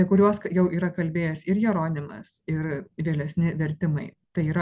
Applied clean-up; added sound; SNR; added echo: none; none; none; none.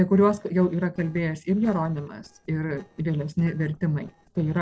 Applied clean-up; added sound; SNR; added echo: neural separator model SepFormer DNS4.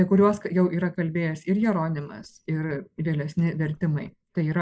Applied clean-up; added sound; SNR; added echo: neural mask model Resemble Enhance denoiser.